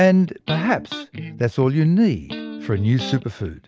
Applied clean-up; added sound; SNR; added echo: none; Electric guitar; 14 dB; none.